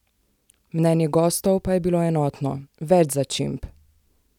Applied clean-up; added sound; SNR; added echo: none; none; none; none.